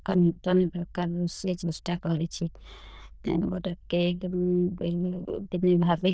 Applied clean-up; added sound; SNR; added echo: neural diffusion model UNIVERSE++.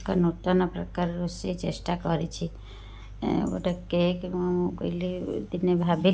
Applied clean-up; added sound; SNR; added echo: none; none; none; none.